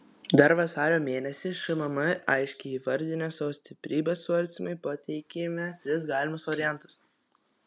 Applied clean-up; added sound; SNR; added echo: none; none; none; none.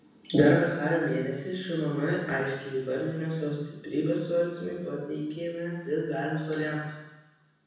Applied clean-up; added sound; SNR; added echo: none; none; none; reverberation time 1.1 s.